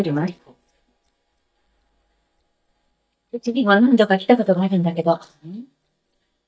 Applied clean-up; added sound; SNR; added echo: neural mask model DeepFilterNet 3.